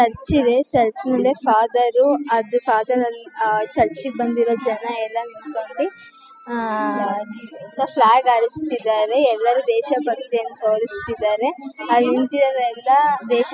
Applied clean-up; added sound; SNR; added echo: classical method spectral subtraction.